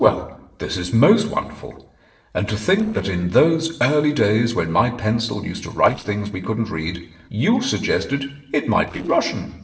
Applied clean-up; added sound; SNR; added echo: neural separator model SepFormer DNS4.